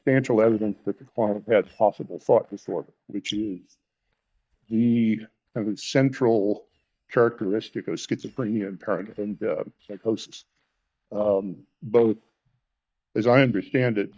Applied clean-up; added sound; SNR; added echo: neural mask model DeepFilterNet 3.